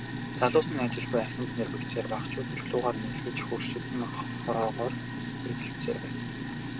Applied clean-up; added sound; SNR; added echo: none; Sink (filling or washing); 2 dB; none.